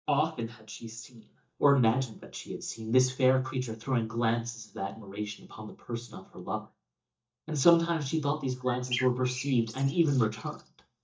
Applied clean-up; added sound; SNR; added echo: neural mask model DeepFilterNet 3.